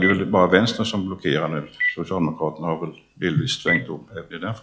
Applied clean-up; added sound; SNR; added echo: classical method log-MMSE.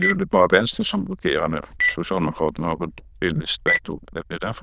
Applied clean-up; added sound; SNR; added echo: neural diffusion model UNIVERSE++.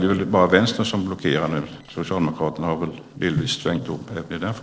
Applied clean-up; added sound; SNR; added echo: neural separator model SepFormer DNS4.